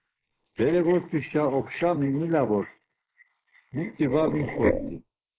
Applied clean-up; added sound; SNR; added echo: neural mask model Resemble Enhance denoiser.